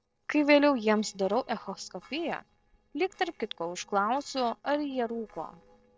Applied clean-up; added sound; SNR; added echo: neural separator model SepFormer DNS4.